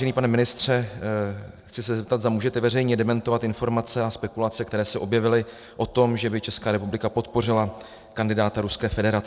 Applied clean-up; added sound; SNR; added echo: none; none; none; none.